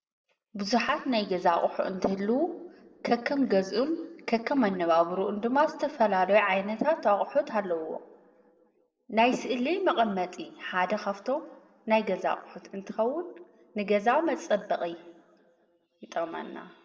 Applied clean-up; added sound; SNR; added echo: none; none; none; reverberation time 1.0 s.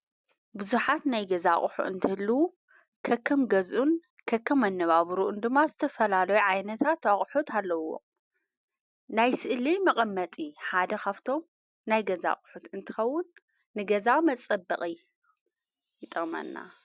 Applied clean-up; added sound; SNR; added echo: none; none; none; none.